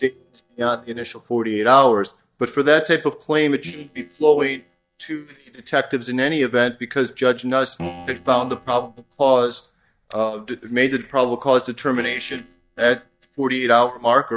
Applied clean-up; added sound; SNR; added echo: neural mask model DeepFilterNet 3.